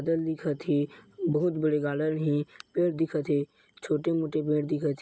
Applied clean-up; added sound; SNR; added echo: none; none; none; none.